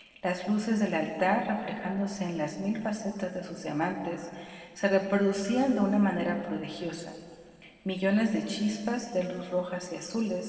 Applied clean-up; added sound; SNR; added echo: neural separator model SepFormer DNS4.